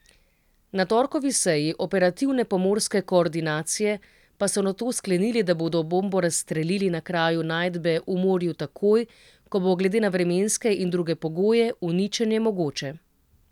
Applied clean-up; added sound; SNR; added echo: none; none; none; none.